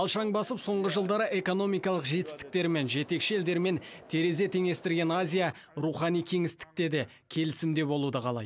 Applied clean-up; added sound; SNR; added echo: none; none; none; none.